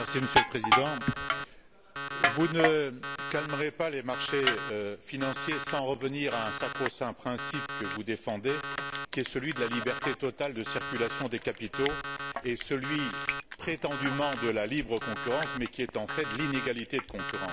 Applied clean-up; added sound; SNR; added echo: none; Alarm + Crushing; 2 dB; none.